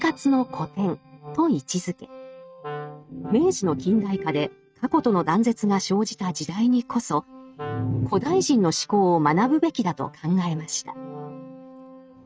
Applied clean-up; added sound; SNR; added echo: neural mask model RNNoise.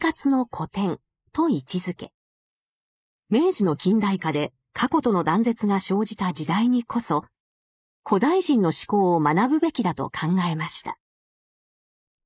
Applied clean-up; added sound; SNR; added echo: neural mask model Resemble Enhance denoiser.